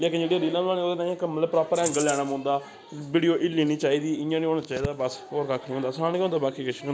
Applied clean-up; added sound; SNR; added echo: none; Rattle (instrument); 8 dB; none.